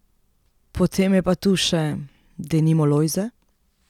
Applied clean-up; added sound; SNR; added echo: none; none; none; none.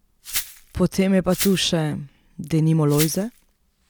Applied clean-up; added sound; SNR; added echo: none; Glass; 10 dB; none.